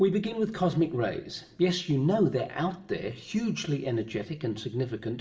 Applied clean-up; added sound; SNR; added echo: none; none; none; reverberation time 1.4 s.